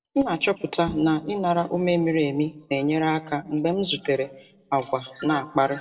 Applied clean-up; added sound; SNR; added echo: neural separator model SepFormer DNS4.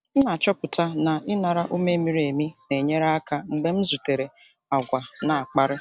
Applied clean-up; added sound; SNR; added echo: none; none; none; none.